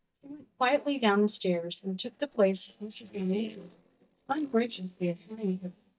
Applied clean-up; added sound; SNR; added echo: neural mask model DeepFilterNet 3.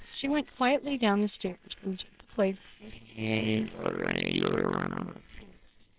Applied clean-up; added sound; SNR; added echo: neural separator model SepFormer WHAMR!.